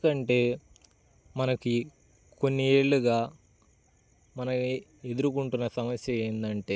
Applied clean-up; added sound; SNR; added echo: none; none; none; none.